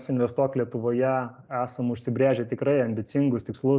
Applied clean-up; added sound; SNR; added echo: none; none; none; none.